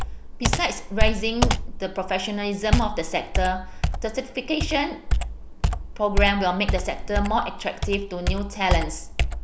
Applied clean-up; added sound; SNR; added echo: none; Computer keyboard; -1 dB; none.